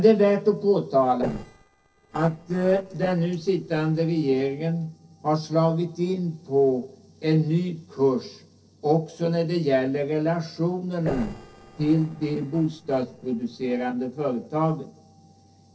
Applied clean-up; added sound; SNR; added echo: neural separator model SepFormer DNS4.